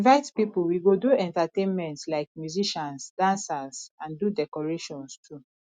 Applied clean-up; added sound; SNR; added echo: none; none; none; none.